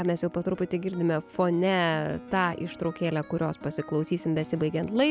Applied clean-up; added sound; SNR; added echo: none; none; none; none.